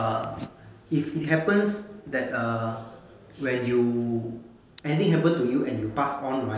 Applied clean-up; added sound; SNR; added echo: none; none; none; none.